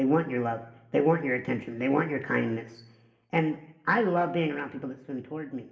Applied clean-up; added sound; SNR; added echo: none; none; none; reverberation time 0.7 s.